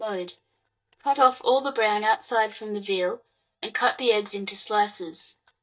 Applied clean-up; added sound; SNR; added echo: neural mask model DeepFilterNet 3.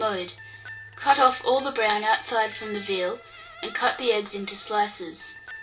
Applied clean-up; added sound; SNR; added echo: none; Guitar; 19 dB; reverberation time 0.2 s.